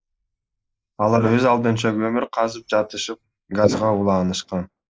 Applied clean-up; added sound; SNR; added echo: neural mask model Resemble Enhance denoiser.